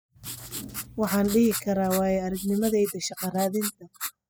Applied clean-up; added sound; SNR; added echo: classical method spectral subtraction.